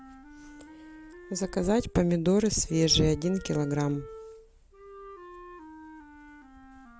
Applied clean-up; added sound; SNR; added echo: none; Wind instrument, woodwind instrument; 18 dB; none.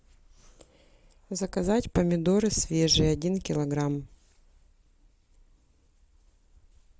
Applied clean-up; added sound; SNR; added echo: none; none; none; none.